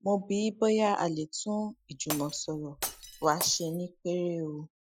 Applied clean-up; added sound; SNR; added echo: classical method Wiener filter.